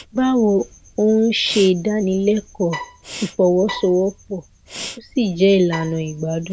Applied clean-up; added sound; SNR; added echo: none; Bowed string instrument + Respiratory sounds; 17 dB; none.